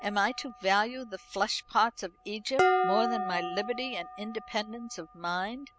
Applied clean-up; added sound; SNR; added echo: none; Dishes, pots, and pans; 2 dB; none.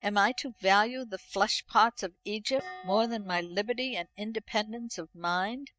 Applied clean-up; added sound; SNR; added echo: neural mask model DeepFilterNet 3.